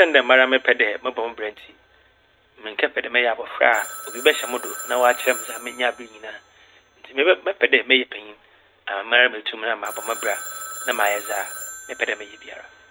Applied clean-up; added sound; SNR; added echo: none; Telephone; 16 dB; none.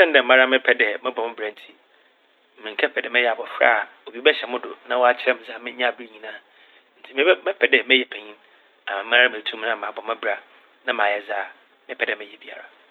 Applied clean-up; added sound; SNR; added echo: none; none; none; none.